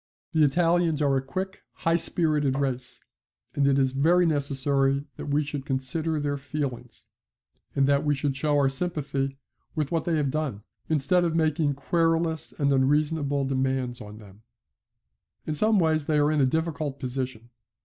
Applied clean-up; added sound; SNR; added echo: neural mask model DeepFilterNet 3.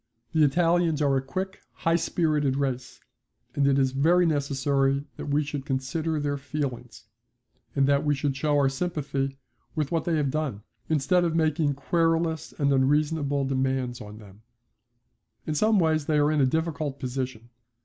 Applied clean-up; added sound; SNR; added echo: none; none; none; none.